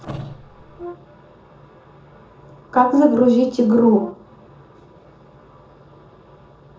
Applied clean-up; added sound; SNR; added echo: neural separator model SepFormer DNS4.